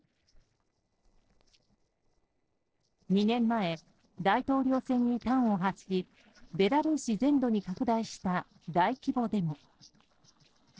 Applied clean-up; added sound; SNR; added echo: neural separator model SepFormer DNS4.